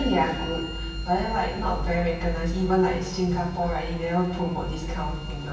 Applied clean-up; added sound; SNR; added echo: none; Bowed string instrument; 18 dB; reverberation time 1.4 s.